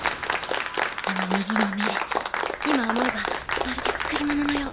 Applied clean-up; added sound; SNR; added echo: none; Applause; -2 dB; none.